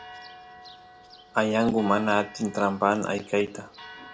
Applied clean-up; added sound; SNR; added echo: none; Church bell; 19 dB; none.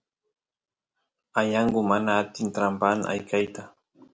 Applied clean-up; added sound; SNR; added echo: none; none; none; none.